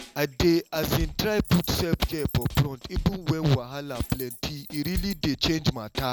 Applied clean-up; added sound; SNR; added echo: none; Coin (dropping) + Drum kit; 12 dB; none.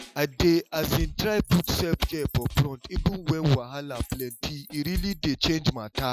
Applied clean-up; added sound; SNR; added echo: classical method Wiener filter.